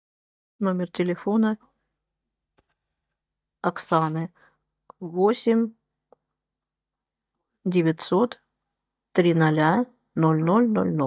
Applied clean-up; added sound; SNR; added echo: neural mask model DeepFilterNet 3.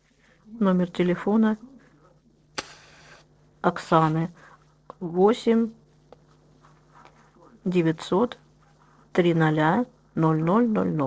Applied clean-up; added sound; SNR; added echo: neural separator model SepFormer DNS4.